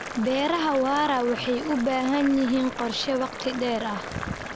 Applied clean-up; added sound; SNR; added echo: none; Boiling; 10 dB; none.